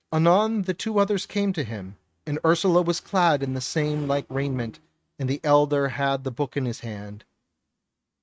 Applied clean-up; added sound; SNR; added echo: neural mask model RNNoise.